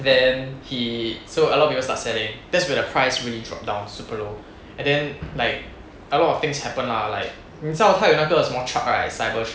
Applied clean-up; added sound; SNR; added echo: none; none; none; none.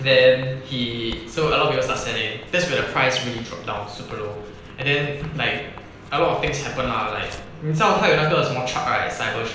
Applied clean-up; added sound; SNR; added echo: none; Writing; 20 dB; reverberation time 0.9 s.